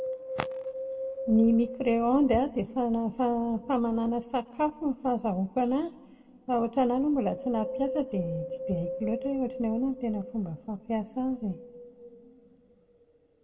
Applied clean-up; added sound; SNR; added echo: none; Wind; 11 dB; reverberation time 1.9 s.